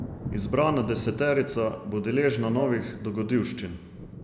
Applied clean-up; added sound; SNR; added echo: none; Brass instrument + Thunder; 11 dB; none.